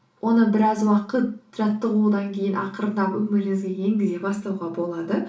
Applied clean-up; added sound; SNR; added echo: none; none; none; reverberation time 0.3 s.